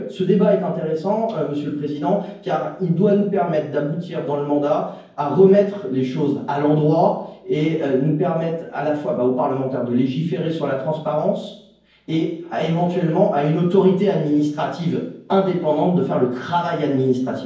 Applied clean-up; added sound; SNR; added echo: none; none; none; reverberation time 0.9 s.